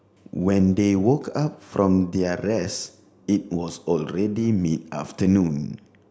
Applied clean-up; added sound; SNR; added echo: none; none; none; none.